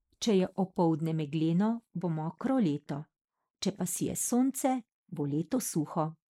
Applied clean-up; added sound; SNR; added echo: neural mask model Resemble Enhance denoiser.